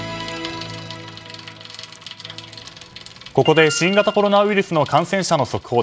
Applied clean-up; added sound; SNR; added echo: none; Bicycle; 19 dB; none.